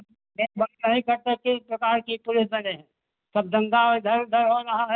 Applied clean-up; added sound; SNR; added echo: none; none; none; none.